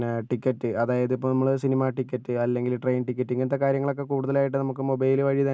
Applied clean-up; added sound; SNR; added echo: none; none; none; none.